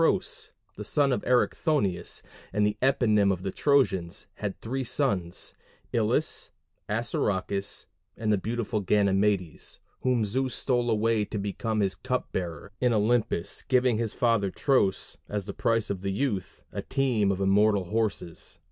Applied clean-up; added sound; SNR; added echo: none; none; none; none.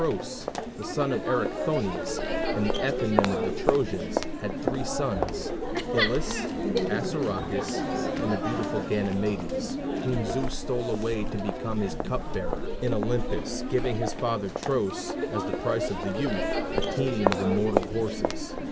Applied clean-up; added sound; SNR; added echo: none; Crowd; -1 dB; none.